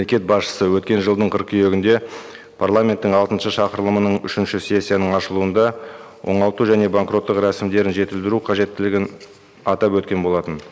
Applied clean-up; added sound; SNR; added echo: none; none; none; none.